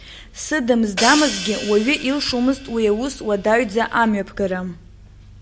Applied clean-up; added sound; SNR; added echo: none; Hi-hat; 9 dB; none.